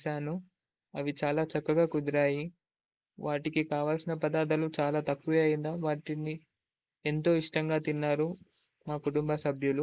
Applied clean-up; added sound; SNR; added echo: neural mask model Resemble Enhance denoiser.